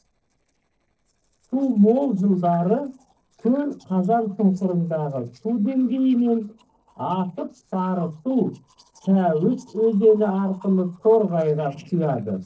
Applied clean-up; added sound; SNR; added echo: neural separator model SepFormer DNS4.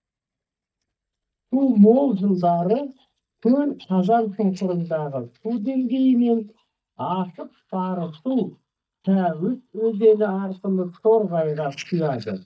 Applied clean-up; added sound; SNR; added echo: neural mask model DeepFilterNet 3.